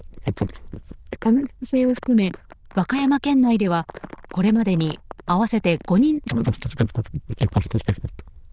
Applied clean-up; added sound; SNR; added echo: neural diffusion model UNIVERSE++.